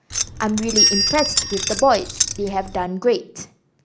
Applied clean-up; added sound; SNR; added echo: none; Keys jangling + Bell; 0 dB; none.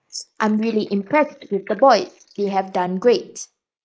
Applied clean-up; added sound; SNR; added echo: neural mask model Resemble Enhance denoiser.